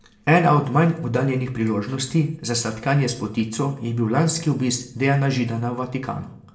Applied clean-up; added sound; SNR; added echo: none; none; none; reverberation time 0.4 s.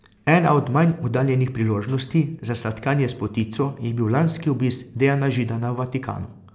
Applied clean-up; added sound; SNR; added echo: none; none; none; none.